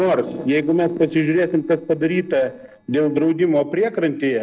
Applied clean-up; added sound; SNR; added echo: neural separator model SepFormer DNS4.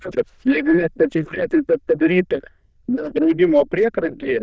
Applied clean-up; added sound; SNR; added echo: neural diffusion model UNIVERSE++.